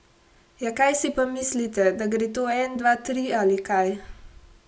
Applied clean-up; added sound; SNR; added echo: none; none; none; none.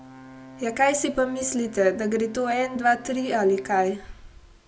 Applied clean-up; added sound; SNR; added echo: none; Brass instrument; 19 dB; none.